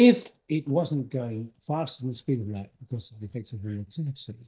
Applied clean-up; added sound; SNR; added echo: neural mask model DeepFilterNet 3.